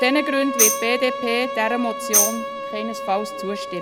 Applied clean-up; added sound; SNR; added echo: none; Bowed string instrument + Tambourine; 1 dB; none.